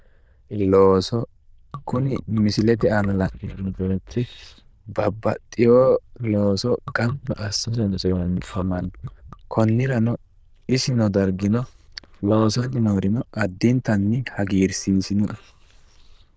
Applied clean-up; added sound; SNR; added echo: neural diffusion model UNIVERSE++.